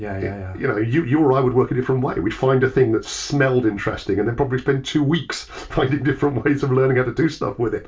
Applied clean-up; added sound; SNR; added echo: none; none; none; reverberation time 0.2 s.